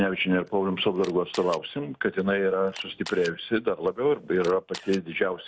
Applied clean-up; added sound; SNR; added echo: none; Camera; 18 dB; none.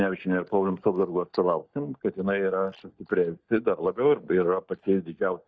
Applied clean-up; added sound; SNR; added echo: neural mask model DeepFilterNet 3.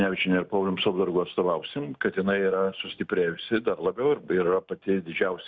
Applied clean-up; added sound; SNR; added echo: none; none; none; none.